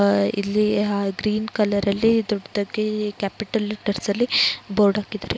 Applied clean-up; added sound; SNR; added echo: none; none; none; none.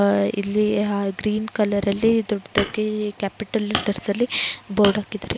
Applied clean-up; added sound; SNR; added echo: none; Hammer; 10 dB; none.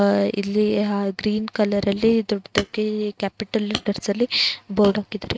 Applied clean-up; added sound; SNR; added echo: neural mask model RNNoise.